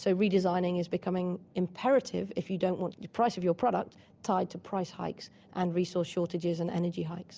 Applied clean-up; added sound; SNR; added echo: none; none; none; none.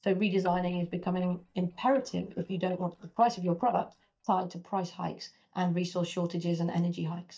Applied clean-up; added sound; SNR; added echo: neural mask model DeepFilterNet 3.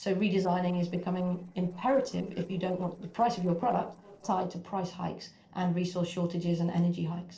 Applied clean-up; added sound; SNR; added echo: neural separator model SepFormer DNS4.